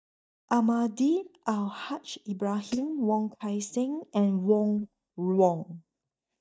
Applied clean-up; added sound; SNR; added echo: neural mask model DeepFilterNet 3.